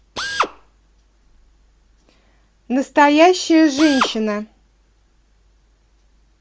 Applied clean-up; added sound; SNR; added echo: none; Drill; 5 dB; none.